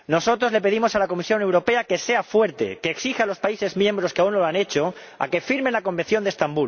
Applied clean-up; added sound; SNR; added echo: none; none; none; none.